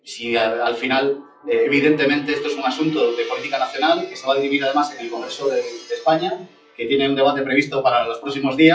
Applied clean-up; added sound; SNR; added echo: classical method WPE with log-MMSE.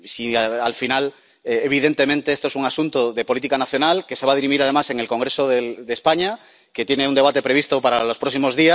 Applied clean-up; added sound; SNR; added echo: none; none; none; none.